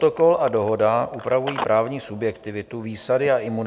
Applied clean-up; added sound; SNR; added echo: none; Telephone; 17 dB; none.